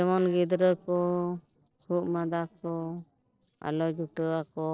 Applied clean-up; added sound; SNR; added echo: neural separator model SepFormer DNS4.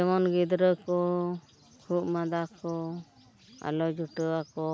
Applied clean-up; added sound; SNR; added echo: none; none; none; none.